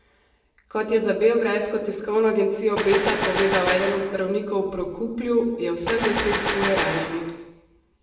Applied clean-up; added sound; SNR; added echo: none; Gunshot, gunfire; 4 dB; reverberation time 1.0 s.